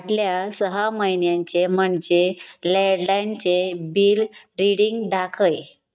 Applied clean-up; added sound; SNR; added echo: neural mask model DeepFilterNet 3.